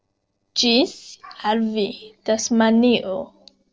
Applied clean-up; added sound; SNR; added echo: neural separator model SepFormer DNS4.